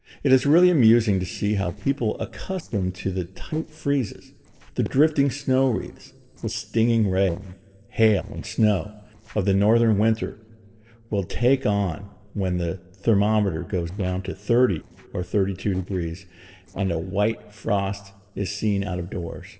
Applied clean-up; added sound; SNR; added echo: neural separator model SepFormer DNS4.